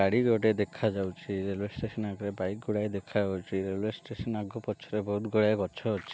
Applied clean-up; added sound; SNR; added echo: none; none; none; none.